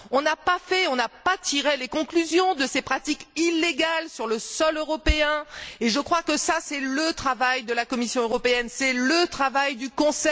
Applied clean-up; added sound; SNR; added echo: none; none; none; none.